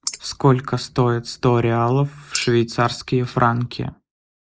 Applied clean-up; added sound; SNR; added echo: neural mask model Resemble Enhance denoiser.